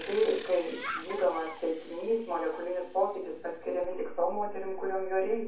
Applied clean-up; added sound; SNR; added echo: none; Bicycle; 9 dB; reverberation time 0.6 s.